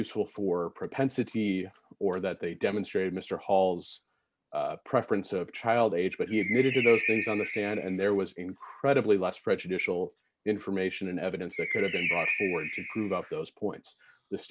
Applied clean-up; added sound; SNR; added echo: none; Bird; 4 dB; none.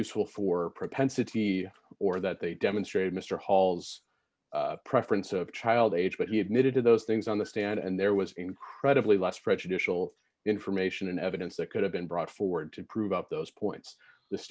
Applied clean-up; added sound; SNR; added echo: none; none; none; none.